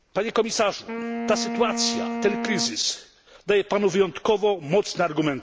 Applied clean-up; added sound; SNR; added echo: none; Wind instrument, woodwind instrument; 7 dB; none.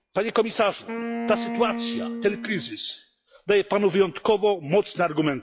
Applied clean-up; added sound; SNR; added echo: classical method log-MMSE.